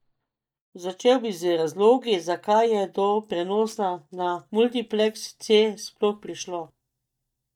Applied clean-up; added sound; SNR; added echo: neural mask model DeepFilterNet 3.